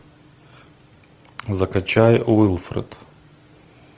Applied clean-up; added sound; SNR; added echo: none; none; none; none.